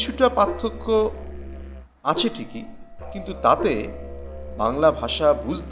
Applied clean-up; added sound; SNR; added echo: none; Musical instrument + Gong; 11 dB; none.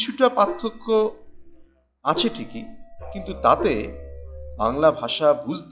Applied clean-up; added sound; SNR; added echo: classical method log-MMSE.